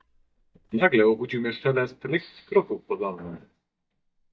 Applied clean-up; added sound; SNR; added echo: neural mask model DeepFilterNet 3.